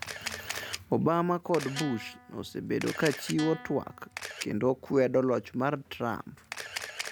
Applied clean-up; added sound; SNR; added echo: none; Guitar + Camera; 11 dB; none.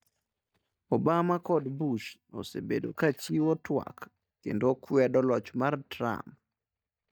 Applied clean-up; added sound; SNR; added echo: neural mask model DeepFilterNet 3.